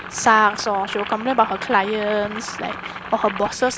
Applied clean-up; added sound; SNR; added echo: none; Boiling; 11 dB; none.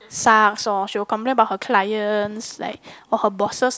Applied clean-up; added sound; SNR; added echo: none; none; none; none.